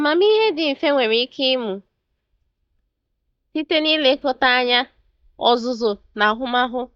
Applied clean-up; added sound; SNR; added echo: neural mask model DeepFilterNet 3.